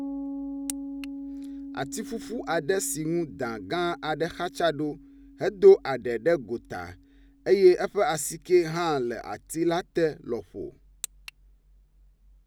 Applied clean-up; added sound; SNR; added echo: none; Piano; 15 dB; none.